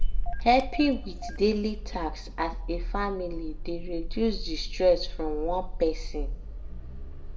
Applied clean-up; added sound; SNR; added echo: none; Engine starting / Car; 2 dB; reverberation time 0.6 s.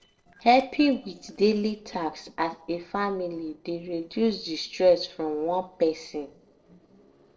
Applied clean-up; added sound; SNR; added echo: neural separator model SepFormer DNS4.